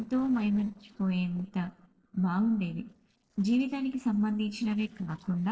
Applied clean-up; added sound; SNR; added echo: neural separator model SepFormer DNS4.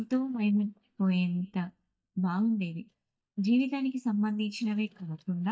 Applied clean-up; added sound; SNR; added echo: neural mask model DeepFilterNet 3.